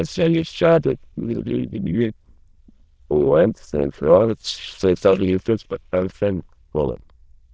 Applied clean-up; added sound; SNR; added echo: neural diffusion model UNIVERSE++.